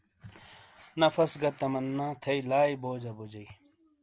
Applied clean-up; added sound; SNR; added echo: none; none; none; none.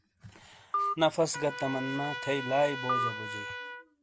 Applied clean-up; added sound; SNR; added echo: none; Telephone + Trumpet; 4 dB; none.